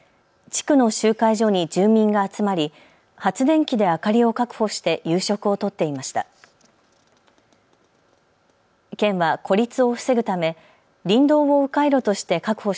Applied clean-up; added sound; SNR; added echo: none; none; none; none.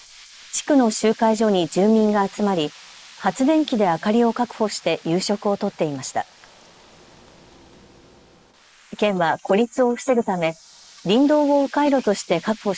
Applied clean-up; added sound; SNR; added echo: neural mask model Resemble Enhance denoiser.